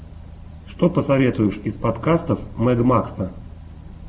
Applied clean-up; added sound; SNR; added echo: none; none; none; none.